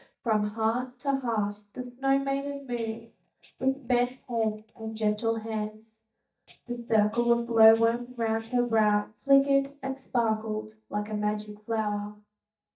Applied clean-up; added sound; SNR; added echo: neural mask model DeepFilterNet 3.